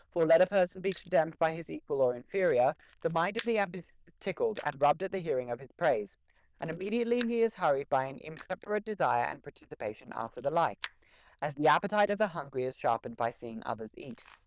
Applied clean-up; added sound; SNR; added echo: neural diffusion model UNIVERSE++.